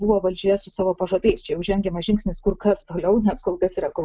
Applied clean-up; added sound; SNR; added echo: none; none; none; none.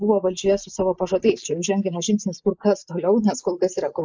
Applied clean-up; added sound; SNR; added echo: neural mask model Resemble Enhance denoiser.